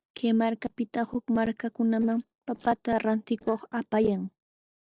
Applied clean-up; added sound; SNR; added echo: neural separator model SepFormer DNS4.